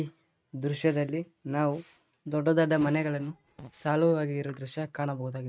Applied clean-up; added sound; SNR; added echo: neural mask model RNNoise.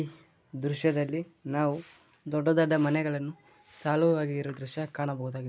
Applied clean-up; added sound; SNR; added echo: none; none; none; none.